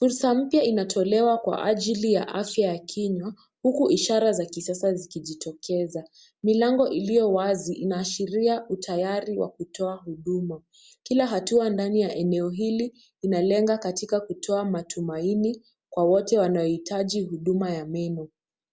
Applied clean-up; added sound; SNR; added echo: none; none; none; none.